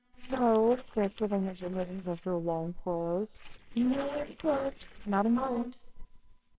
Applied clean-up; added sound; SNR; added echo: neural separator model SepFormer WHAMR!.